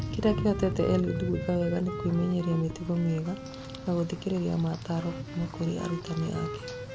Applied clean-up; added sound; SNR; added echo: none; Rain + Wind instrument, woodwind instrument; 7 dB; none.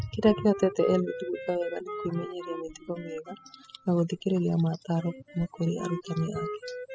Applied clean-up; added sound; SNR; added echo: classical method spectral subtraction.